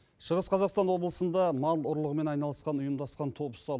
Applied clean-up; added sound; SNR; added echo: none; none; none; none.